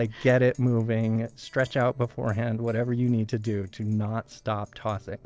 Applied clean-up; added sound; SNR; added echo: neural separator model SepFormer DNS4.